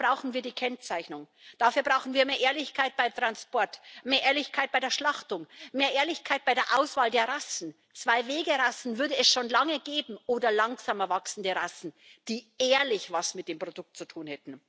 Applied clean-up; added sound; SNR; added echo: none; none; none; none.